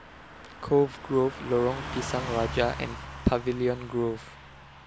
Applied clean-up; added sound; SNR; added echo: none; Car passing by / Truck; 11 dB; none.